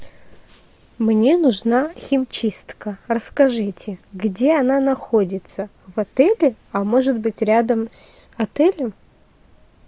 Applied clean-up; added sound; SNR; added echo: none; none; none; none.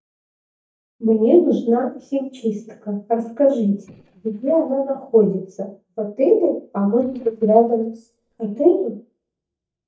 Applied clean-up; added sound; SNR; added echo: neural mask model DeepFilterNet 3.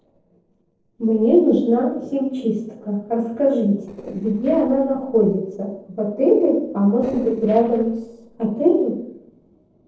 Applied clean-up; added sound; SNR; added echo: neural separator model SepFormer DNS4.